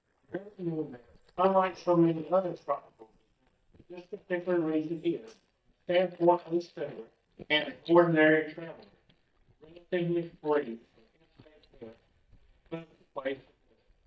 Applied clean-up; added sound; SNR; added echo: neural mask model DeepFilterNet 3.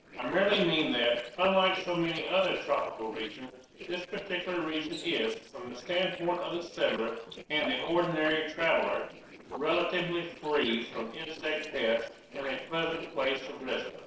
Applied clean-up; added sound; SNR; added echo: neural separator model SepFormer DNS4.